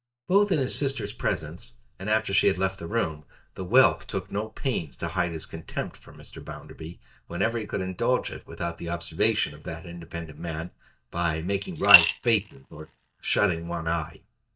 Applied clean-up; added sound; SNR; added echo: neural mask model DeepFilterNet 3.